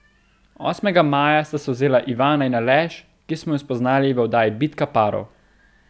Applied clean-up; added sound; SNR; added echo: none; none; none; none.